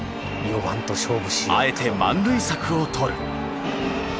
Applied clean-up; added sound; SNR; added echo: none; none; none; none.